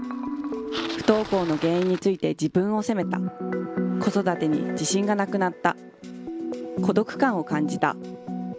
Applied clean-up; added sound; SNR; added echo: none; Bicycle; 19 dB; none.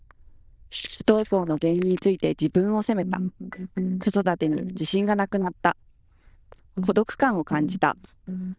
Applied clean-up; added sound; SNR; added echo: neural diffusion model UNIVERSE++.